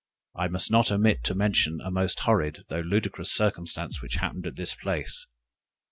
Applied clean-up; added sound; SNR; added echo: none; Bass drum; 14 dB; none.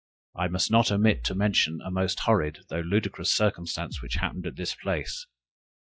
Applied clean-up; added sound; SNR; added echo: classical method log-MMSE.